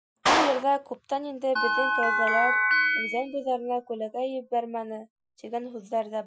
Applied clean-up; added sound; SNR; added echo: classical method Wiener filter.